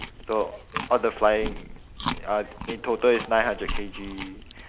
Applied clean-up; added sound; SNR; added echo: none; Chewing, mastication; 8 dB; none.